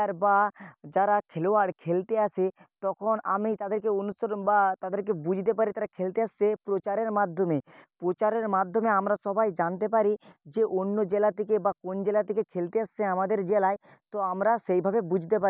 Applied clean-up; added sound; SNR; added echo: none; none; none; none.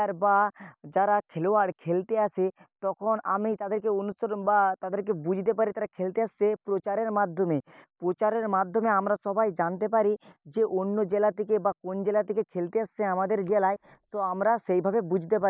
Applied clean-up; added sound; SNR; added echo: neural mask model Resemble Enhance denoiser.